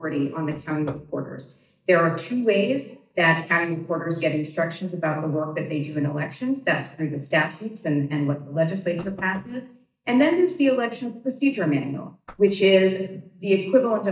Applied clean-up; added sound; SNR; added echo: neural mask model DeepFilterNet 3.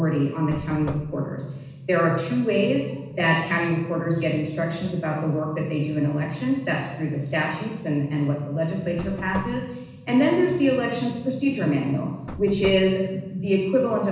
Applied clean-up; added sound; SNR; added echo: none; Knock / Wood; 14 dB; reverberation time 1.1 s.